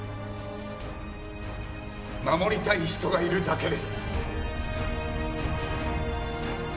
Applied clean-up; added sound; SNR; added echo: none; none; none; none.